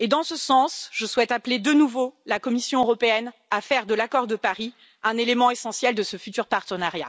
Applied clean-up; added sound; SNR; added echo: none; none; none; none.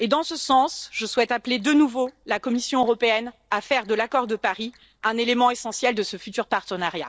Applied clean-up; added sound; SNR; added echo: neural separator model SepFormer DNS4.